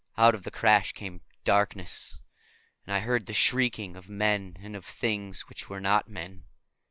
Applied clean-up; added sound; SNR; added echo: neural mask model Resemble Enhance denoiser.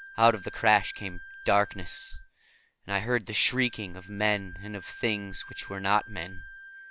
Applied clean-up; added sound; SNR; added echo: none; Wind instrument, woodwind instrument; 17 dB; none.